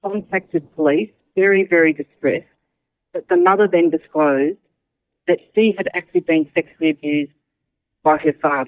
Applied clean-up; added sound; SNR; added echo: neural mask model DeepFilterNet 3.